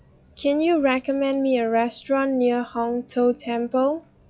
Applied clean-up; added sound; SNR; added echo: classical method log-MMSE.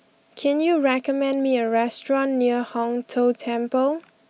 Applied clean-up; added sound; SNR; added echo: none; none; none; none.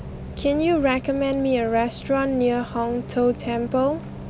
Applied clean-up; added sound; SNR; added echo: none; Bus; 12 dB; none.